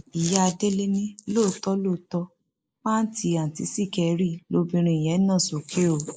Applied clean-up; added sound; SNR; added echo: neural mask model Resemble Enhance denoiser.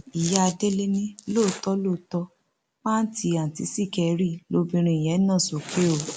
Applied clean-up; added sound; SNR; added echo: none; none; none; none.